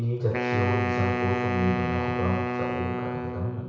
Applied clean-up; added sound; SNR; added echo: none; Wind instrument, woodwind instrument; 0 dB; reverberation time 0.6 s.